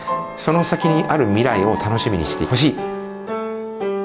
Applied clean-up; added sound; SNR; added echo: none; Wind instrument, woodwind instrument; 19 dB; none.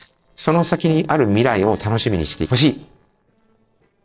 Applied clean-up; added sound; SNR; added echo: neural separator model SepFormer DNS4.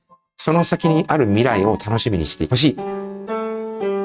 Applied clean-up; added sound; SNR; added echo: neural mask model RNNoise.